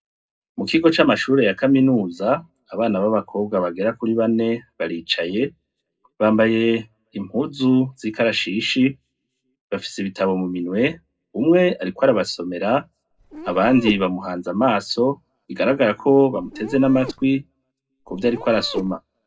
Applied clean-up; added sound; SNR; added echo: neural separator model SepFormer DNS4.